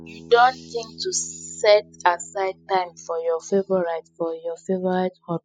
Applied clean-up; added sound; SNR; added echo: classical method spectral subtraction.